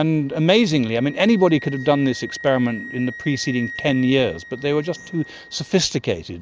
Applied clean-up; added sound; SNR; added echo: none; Wind instrument, woodwind instrument; 17 dB; none.